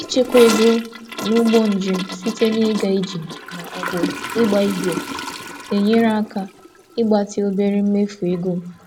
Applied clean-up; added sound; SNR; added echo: none; Toilet flush / Gurgling; 10 dB; none.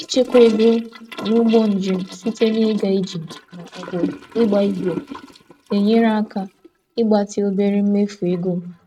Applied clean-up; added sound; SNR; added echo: neural mask model RNNoise.